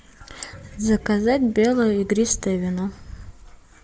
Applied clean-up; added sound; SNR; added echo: none; Boat, Water vehicle; 20 dB; none.